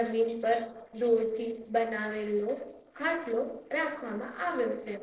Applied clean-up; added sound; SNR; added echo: neural separator model SepFormer DNS4.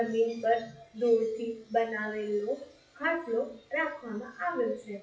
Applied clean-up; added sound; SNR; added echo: classical method WPE with log-MMSE.